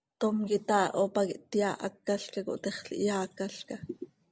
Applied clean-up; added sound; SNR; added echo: none; none; none; none.